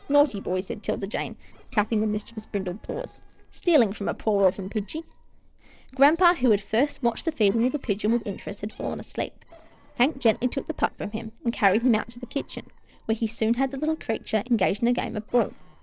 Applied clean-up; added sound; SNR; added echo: neural separator model SepFormer DNS4.